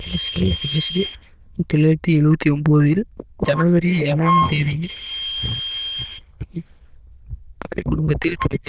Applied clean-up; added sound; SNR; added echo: neural diffusion model UNIVERSE++.